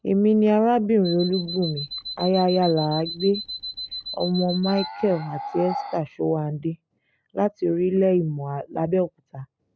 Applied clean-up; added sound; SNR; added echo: none; Alarm + Animal; 10 dB; none.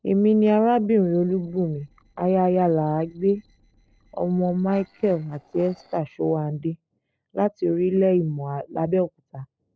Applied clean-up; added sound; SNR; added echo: neural separator model SepFormer DNS4.